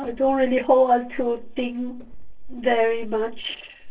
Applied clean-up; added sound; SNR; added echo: neural separator model SepFormer DNS4.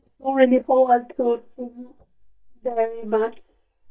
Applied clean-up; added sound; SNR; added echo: neural mask model DeepFilterNet 3.